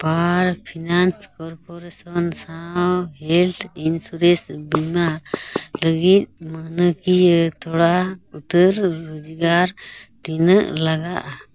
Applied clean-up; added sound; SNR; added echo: none; none; none; none.